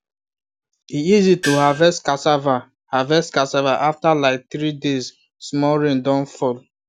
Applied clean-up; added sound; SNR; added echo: none; Gong; 7 dB; none.